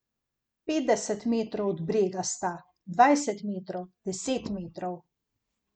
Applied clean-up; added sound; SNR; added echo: none; none; none; none.